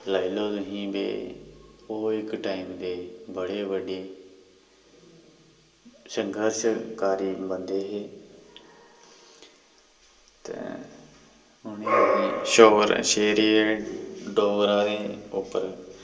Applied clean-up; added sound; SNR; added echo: none; none; none; reverberation time 0.2 s.